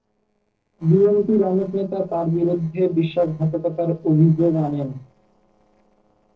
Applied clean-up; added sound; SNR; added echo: neural separator model SepFormer DNS4.